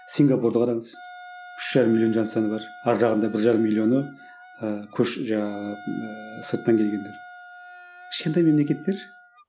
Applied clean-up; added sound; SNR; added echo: none; Wind instrument, woodwind instrument; 20 dB; none.